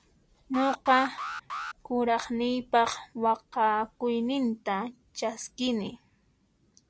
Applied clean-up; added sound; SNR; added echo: none; Alarm; 9 dB; none.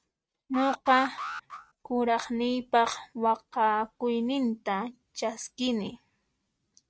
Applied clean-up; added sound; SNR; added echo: neural mask model RNNoise.